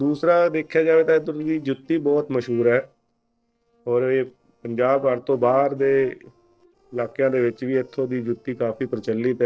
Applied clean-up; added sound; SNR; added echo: neural separator model SepFormer DNS4.